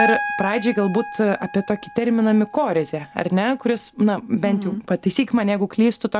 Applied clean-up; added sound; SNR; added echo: none; Piano; 11 dB; none.